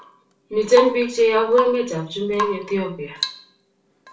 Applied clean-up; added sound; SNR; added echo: none; Drip / Water tap, faucet / Rain; 10 dB; reverberation time 0.3 s.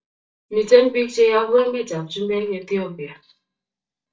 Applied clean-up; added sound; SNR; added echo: neural mask model DeepFilterNet 3.